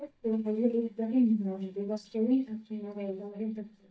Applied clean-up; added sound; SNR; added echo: neural mask model DeepFilterNet 3.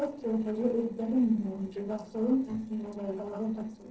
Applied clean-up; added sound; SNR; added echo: neural separator model SepFormer DNS4.